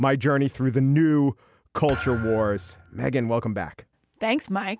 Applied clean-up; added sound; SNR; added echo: none; Thump, thud; 14 dB; none.